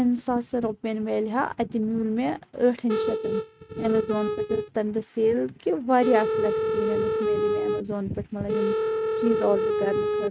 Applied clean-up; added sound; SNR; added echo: neural mask model RNNoise.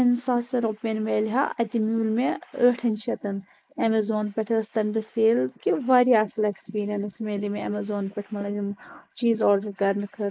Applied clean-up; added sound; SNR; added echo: neural mask model Resemble Enhance denoiser.